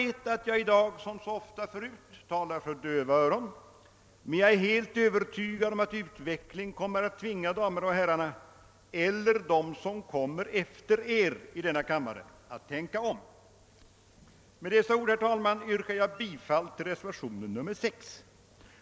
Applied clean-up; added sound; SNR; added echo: none; none; none; none.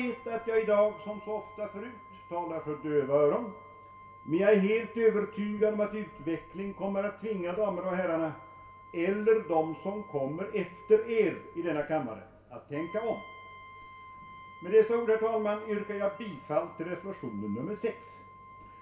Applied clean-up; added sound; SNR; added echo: none; Brass instrument; 20 dB; reverberation time 0.3 s.